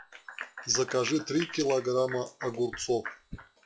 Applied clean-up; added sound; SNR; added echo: classical method log-MMSE.